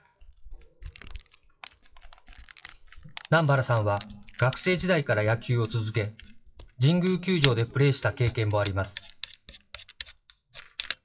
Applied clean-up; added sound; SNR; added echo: classical method WPE with log-MMSE.